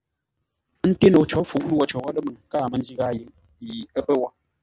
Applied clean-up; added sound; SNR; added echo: none; none; none; none.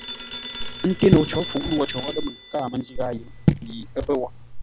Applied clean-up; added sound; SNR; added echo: none; Raindrop / Drip + Telephone; 1 dB; none.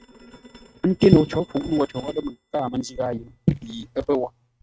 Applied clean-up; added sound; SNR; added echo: neural mask model RNNoise.